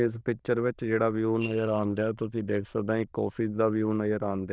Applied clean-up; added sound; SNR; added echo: neural diffusion model UNIVERSE++.